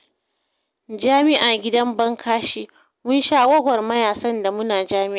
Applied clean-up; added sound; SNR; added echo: none; none; none; none.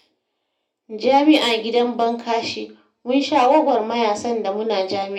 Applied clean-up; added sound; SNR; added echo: none; none; none; reverberation time 0.3 s.